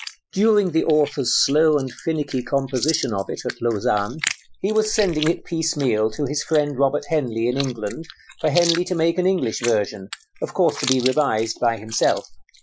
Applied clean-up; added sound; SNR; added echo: classical method Wiener filter.